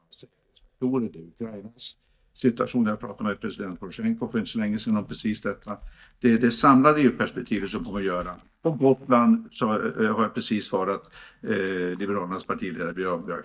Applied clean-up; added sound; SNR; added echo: neural mask model DeepFilterNet 3.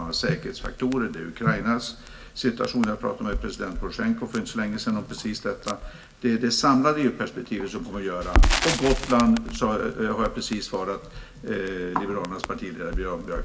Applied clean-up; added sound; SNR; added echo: none; Crackle; 4 dB; reverberation time 0.8 s.